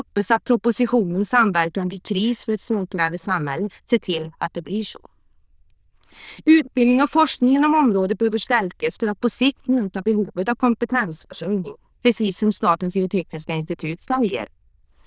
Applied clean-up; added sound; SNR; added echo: neural diffusion model UNIVERSE++.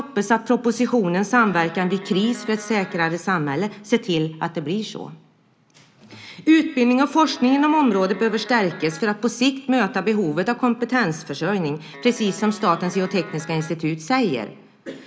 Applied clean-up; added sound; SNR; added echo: none; Guitar; 17 dB; none.